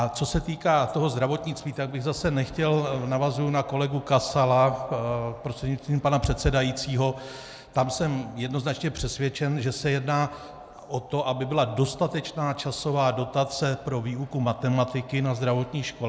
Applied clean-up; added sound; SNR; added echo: none; none; none; none.